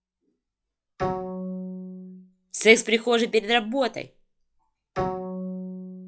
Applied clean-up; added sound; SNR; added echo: classical method log-MMSE.